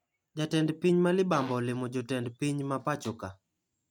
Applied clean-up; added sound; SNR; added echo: neural mask model RNNoise.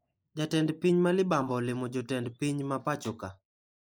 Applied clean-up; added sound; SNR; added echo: neural mask model Resemble Enhance denoiser.